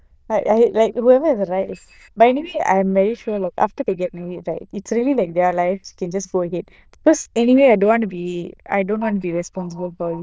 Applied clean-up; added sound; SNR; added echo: neural diffusion model UNIVERSE++.